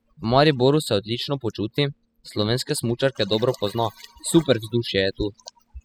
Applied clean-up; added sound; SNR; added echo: classical method spectral subtraction.